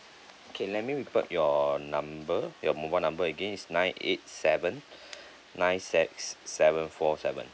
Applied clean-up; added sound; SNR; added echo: none; none; none; none.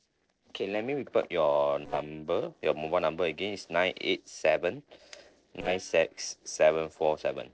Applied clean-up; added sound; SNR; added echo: neural separator model SepFormer DNS4.